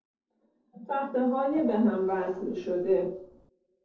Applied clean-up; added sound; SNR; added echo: neural separator model SepFormer DNS4.